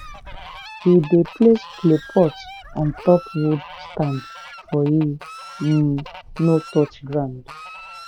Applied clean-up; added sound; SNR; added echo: none; Fowl; 17 dB; none.